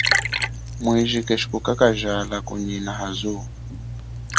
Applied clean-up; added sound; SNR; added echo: none; Liquid; 3 dB; none.